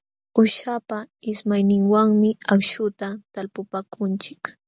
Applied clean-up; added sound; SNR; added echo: none; none; none; none.